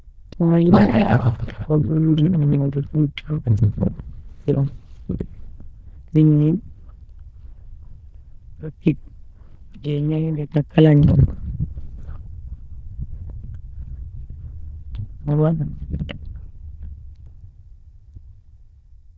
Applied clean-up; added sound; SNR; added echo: neural diffusion model UNIVERSE++.